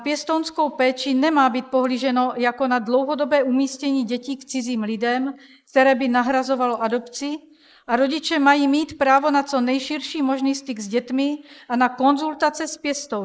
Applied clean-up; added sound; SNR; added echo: neural mask model Resemble Enhance denoiser.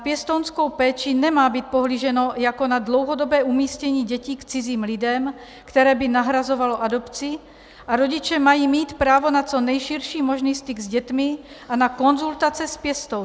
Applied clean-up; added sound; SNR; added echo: none; none; none; none.